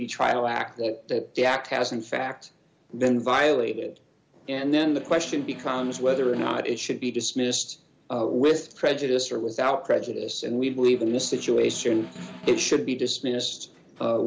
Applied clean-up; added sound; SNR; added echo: none; Snare drum; 18 dB; none.